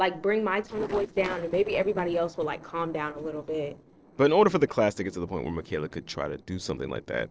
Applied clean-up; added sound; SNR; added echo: neural separator model SepFormer DNS4.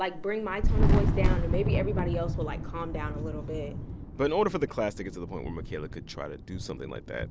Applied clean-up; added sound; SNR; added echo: none; Thunder; -4 dB; none.